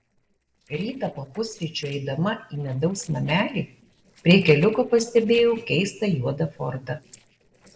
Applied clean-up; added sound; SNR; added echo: neural separator model SepFormer DNS4.